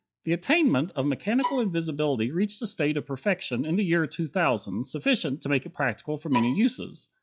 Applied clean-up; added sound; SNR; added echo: classical method log-MMSE.